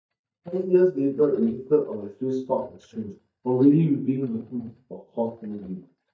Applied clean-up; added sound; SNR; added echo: neural mask model DeepFilterNet 3.